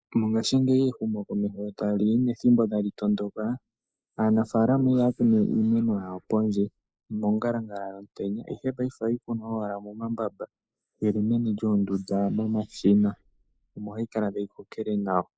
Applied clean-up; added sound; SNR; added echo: neural mask model Resemble Enhance denoiser.